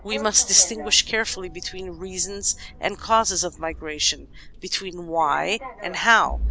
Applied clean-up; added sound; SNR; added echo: none; Sliding door; 12 dB; none.